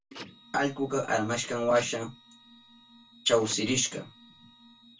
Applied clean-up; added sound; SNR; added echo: none; Printer; 20 dB; reverberation time 0.2 s.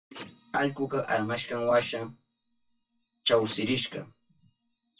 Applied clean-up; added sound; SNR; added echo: classical method WPE with log-MMSE.